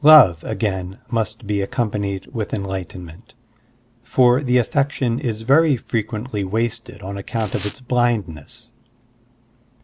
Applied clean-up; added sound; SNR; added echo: none; Tearing; 17 dB; none.